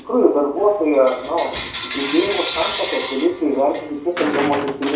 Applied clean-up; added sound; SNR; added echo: none; Coin (dropping) / Bell; 9 dB; reverberation time 0.6 s.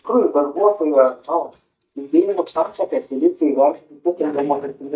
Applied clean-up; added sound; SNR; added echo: neural mask model DeepFilterNet 3.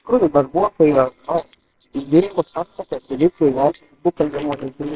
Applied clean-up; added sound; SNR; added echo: neural separator model SepFormer WHAMR!.